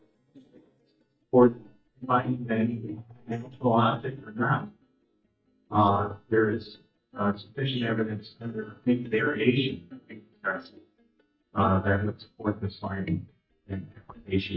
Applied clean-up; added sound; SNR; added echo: neural mask model DeepFilterNet 3.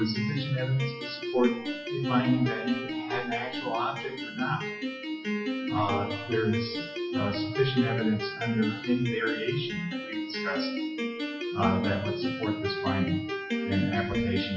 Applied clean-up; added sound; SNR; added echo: classical method WPE with log-MMSE.